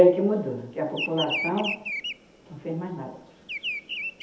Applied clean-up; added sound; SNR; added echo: none; Bird vocalization, bird call, bird song; 8 dB; reverberation time 0.7 s.